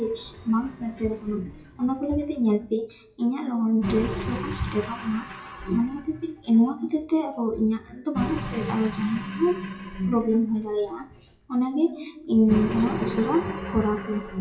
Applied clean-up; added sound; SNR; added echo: classical method WPE with log-MMSE.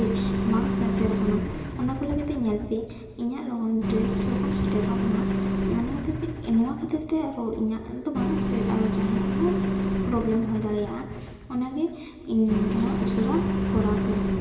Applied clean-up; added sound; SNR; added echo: none; Engine; 0 dB; reverberation time 2.0 s.